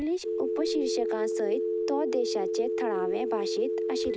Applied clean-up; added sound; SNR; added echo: none; Telephone; -3 dB; none.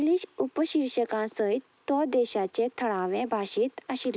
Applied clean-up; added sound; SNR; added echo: none; none; none; none.